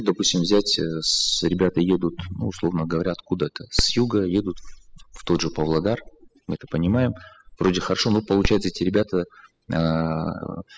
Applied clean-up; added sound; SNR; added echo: classical method spectral subtraction.